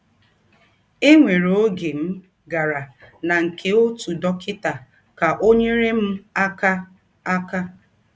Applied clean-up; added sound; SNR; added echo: none; none; none; none.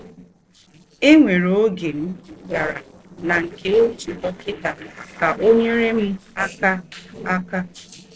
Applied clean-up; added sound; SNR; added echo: neural separator model SepFormer DNS4.